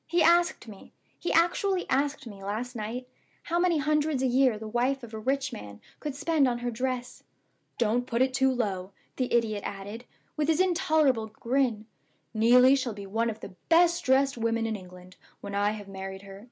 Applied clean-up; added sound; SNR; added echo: none; none; none; none.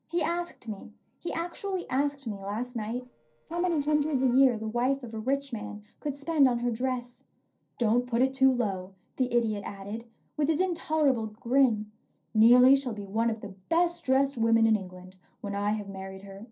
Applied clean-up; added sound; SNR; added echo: neural separator model SepFormer DNS4.